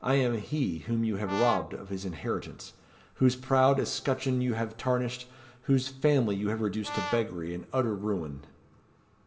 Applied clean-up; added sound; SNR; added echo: none; Brass instrument; 9 dB; reverberation time 1.1 s.